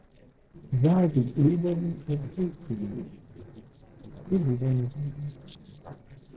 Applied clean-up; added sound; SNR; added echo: neural separator model SepFormer DNS4.